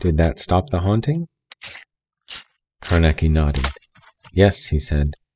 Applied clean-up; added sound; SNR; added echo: classical method spectral subtraction.